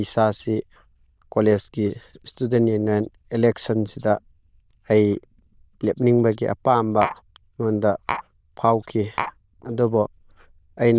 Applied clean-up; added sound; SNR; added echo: neural diffusion model UNIVERSE++.